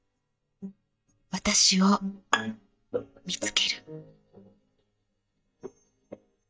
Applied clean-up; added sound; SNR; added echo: neural mask model DeepFilterNet 3.